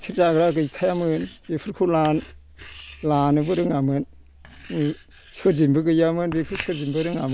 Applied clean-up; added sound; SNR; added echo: none; Writing; 18 dB; none.